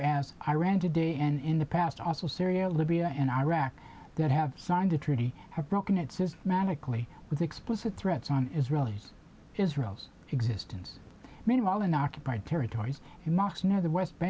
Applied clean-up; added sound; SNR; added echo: none; none; none; none.